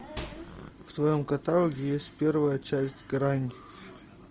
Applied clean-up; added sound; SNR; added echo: none; Microwave oven; 13 dB; none.